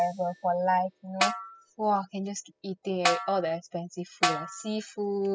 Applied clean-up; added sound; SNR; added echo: classical method spectral subtraction.